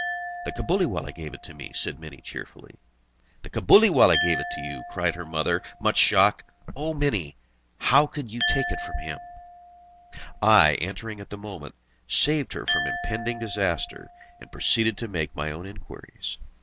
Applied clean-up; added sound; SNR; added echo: none; Glass; 10 dB; none.